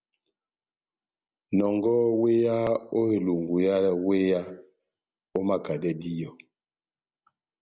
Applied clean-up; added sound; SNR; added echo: none; none; none; none.